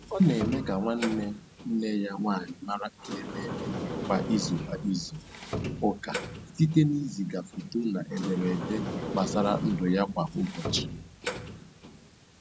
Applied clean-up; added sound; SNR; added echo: none; Sliding door; 7 dB; none.